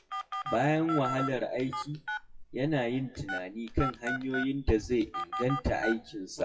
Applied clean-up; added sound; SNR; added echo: classical method WPE with log-MMSE.